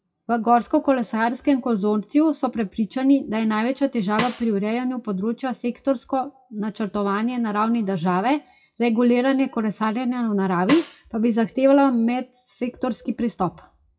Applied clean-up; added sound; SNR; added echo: classical method WPE with log-MMSE.